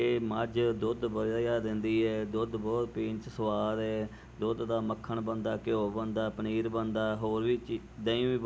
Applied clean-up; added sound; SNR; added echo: none; none; none; none.